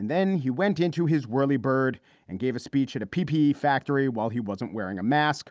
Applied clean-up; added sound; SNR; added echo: none; none; none; none.